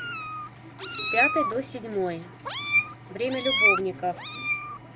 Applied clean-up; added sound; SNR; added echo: none; Meow; -2 dB; none.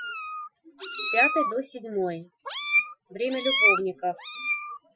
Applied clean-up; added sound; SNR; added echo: classical method Wiener filter.